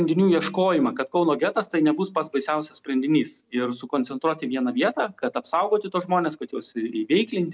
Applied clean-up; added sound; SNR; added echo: none; none; none; none.